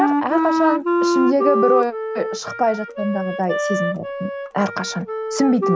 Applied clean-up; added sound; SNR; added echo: none; Wind instrument, woodwind instrument; 0 dB; none.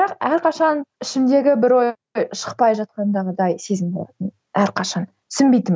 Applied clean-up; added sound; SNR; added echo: none; none; none; none.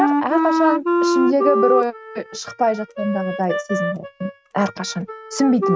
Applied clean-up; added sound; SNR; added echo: neural mask model RNNoise.